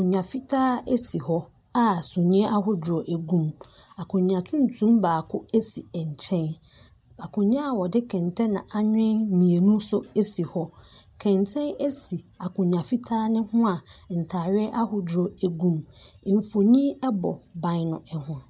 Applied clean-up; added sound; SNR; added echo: none; none; none; none.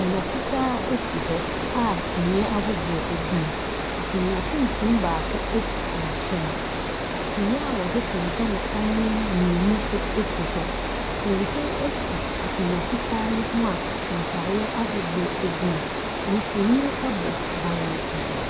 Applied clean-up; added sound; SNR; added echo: none; Water; 0 dB; none.